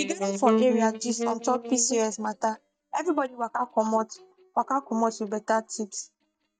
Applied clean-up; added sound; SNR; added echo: neural mask model DeepFilterNet 3.